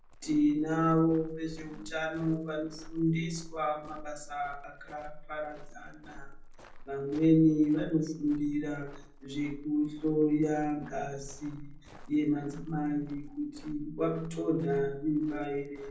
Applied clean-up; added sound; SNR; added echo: none; Walk, footsteps; 15 dB; reverberation time 0.6 s.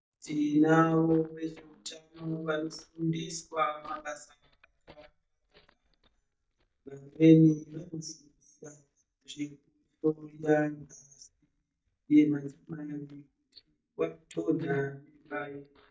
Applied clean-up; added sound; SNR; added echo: neural mask model DeepFilterNet 3.